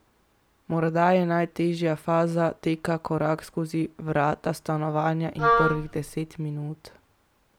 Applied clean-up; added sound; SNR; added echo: none; Wind instrument, woodwind instrument; -1 dB; none.